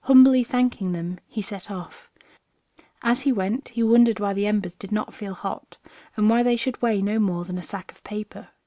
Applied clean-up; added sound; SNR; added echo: none; none; none; none.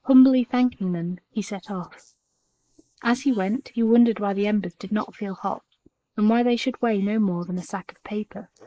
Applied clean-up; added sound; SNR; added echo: neural mask model Resemble Enhance denoiser.